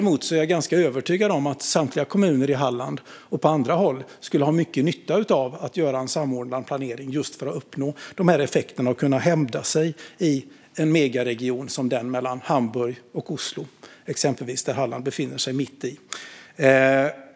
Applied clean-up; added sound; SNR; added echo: none; none; none; none.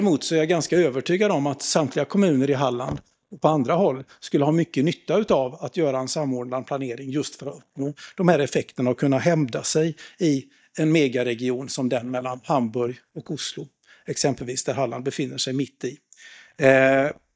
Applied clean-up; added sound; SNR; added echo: neural mask model DeepFilterNet 3.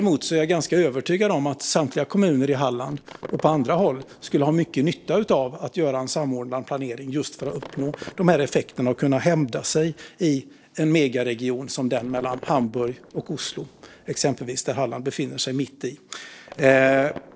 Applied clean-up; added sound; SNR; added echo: neural separator model SepFormer DNS4.